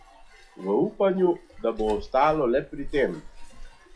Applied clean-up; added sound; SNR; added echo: classical method log-MMSE.